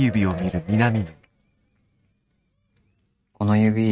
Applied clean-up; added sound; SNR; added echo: neural mask model RNNoise.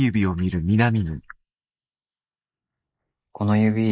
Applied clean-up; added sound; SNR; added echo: neural mask model Resemble Enhance denoiser.